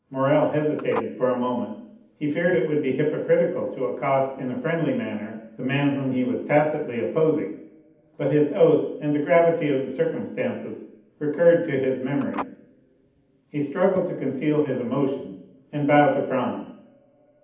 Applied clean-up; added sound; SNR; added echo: none; Telephone; 18 dB; reverberation time 0.8 s.